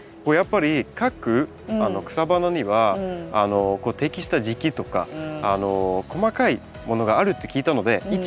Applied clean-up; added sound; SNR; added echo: none; none; none; none.